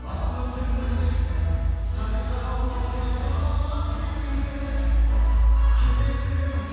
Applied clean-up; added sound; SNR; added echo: none; none; none; reverberation time 2.1 s.